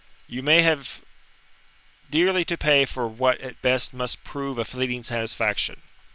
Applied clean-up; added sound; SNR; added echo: none; none; none; none.